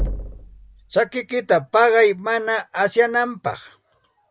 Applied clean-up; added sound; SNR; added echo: none; Knock; 13 dB; none.